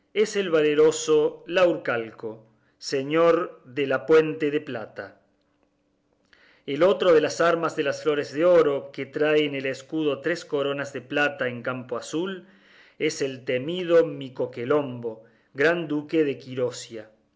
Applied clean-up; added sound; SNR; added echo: none; none; none; none.